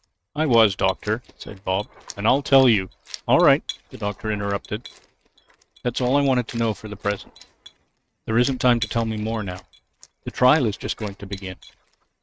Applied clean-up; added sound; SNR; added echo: neural mask model RNNoise.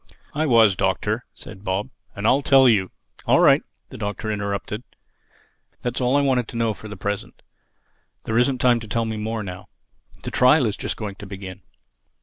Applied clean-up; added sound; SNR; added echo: none; none; none; none.